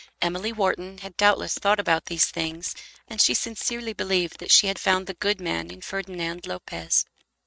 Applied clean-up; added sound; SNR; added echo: neural mask model RNNoise.